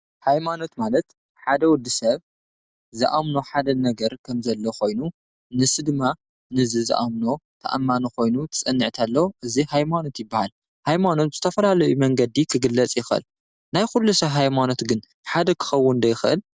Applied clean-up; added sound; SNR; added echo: none; none; none; none.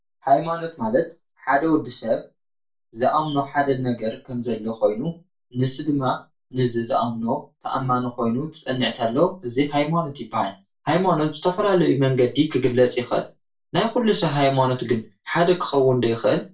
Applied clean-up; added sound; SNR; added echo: none; none; none; reverberation time 0.3 s.